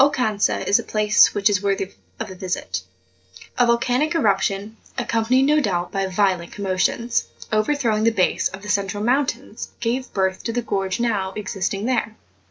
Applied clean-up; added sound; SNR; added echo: neural separator model SepFormer DNS4.